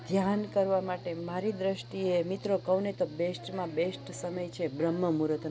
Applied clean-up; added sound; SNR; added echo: none; Mechanical fan / Engine; 17 dB; none.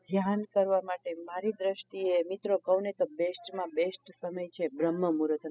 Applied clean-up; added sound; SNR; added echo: classical method spectral subtraction.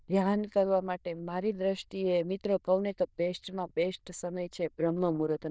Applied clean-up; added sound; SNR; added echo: neural diffusion model UNIVERSE++.